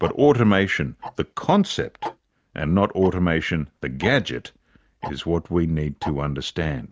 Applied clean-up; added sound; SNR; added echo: none; Tick-tock; 18 dB; none.